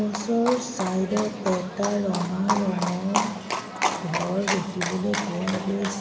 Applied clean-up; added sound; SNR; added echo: none; Livestock, farm animals, working animals; 4 dB; reverberation time 2.7 s.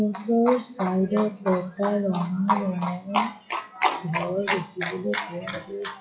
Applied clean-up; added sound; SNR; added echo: classical method WPE with log-MMSE.